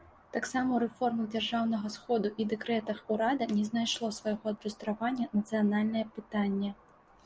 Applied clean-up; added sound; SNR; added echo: none; none; none; none.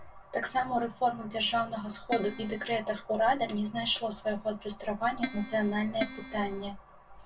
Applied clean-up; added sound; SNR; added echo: none; Keyboard (musical); 9 dB; reverberation time 0.1 s.